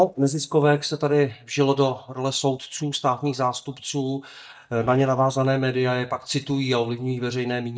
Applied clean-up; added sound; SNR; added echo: neural mask model DeepFilterNet 3.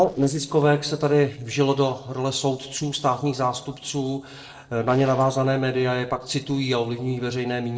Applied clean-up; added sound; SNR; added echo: neural separator model SepFormer DNS4.